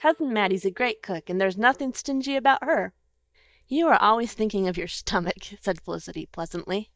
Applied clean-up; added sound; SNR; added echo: neural mask model DeepFilterNet 3.